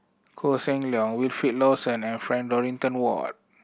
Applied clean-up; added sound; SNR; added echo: none; none; none; none.